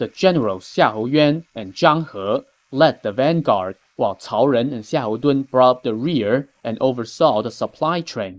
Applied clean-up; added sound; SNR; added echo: neural mask model Resemble Enhance denoiser.